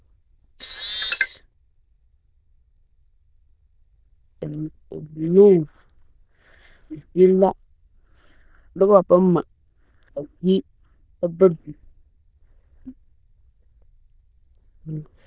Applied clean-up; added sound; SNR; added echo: neural diffusion model UNIVERSE++.